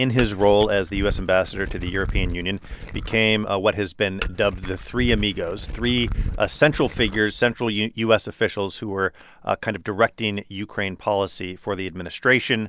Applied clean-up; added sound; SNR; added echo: none; Glass; 7 dB; none.